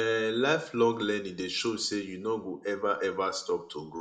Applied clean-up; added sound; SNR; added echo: none; none; none; reverberation time 0.4 s.